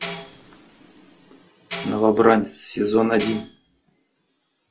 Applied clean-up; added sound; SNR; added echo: classical method log-MMSE.